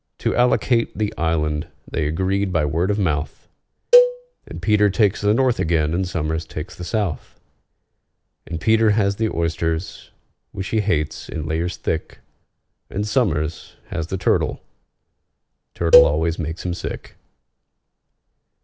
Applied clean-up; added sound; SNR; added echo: none; Cowbell; -1 dB; none.